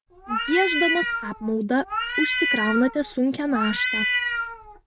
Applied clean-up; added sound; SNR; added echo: none; Meow; 1 dB; none.